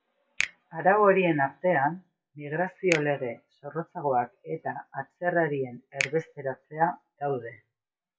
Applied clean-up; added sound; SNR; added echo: classical method WPE with log-MMSE.